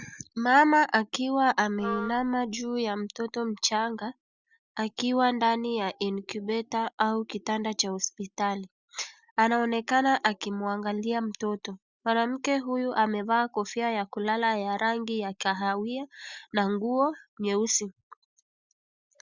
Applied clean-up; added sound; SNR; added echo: none; Wind instrument, woodwind instrument; 10 dB; none.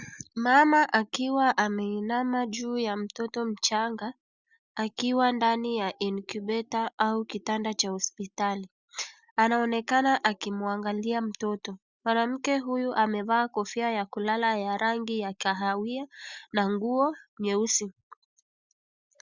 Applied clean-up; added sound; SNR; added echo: none; none; none; none.